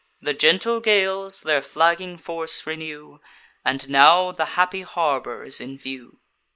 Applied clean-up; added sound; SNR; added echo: neural mask model Resemble Enhance denoiser.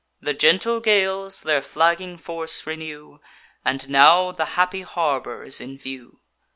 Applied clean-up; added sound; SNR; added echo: none; none; none; none.